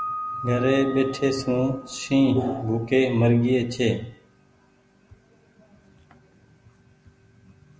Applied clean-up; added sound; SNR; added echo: none; Piano; 15 dB; none.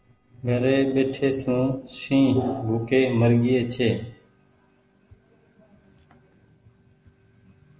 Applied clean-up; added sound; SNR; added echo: neural separator model SepFormer DNS4.